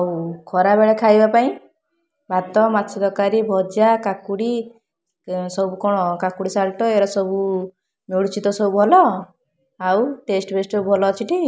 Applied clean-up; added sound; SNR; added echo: none; none; none; none.